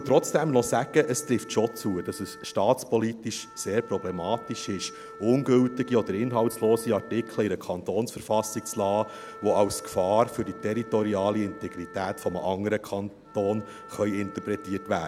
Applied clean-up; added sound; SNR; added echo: none; Wind instrument, woodwind instrument; 18 dB; none.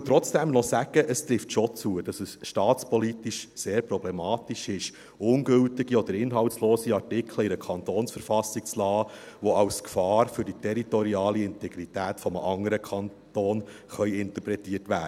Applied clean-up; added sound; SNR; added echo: none; none; none; none.